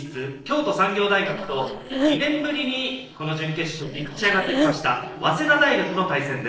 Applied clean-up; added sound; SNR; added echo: neural separator model SepFormer DNS4.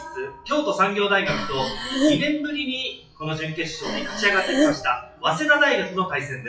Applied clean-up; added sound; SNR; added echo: classical method WPE with log-MMSE.